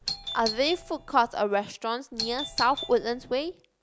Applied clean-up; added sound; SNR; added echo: none; Doorbell; 9 dB; none.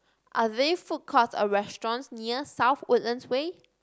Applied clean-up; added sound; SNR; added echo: none; none; none; none.